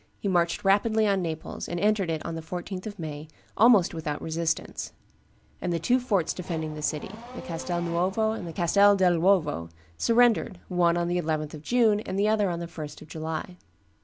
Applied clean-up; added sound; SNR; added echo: none; Race car, auto racing / Accelerating, revving, vroom; 17 dB; none.